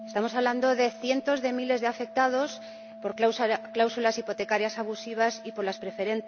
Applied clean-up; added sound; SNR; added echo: none; Organ; 16 dB; none.